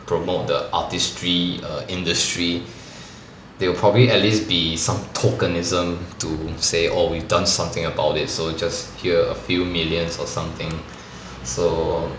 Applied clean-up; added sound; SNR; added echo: none; Wind; 17 dB; none.